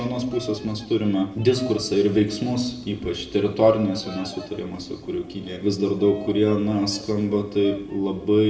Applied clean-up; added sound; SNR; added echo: none; Bird vocalization, bird call, bird song; 20 dB; reverberation time 0.7 s.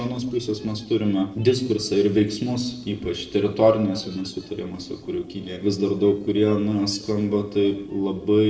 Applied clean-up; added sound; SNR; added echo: neural separator model SepFormer DNS4.